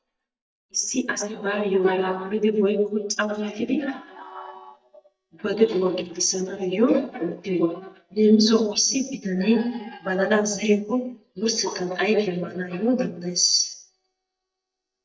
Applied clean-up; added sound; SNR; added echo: neural mask model DeepFilterNet 3.